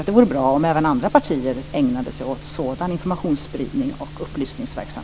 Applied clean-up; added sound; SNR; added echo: none; none; none; none.